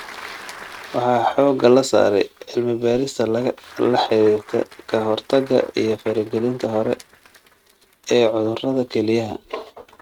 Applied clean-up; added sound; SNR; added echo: neural mask model RNNoise.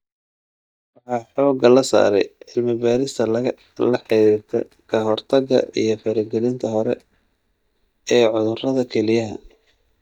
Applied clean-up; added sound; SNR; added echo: neural mask model DeepFilterNet 3.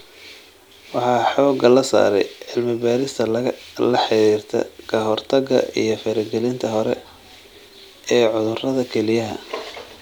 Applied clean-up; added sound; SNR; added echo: none; none; none; none.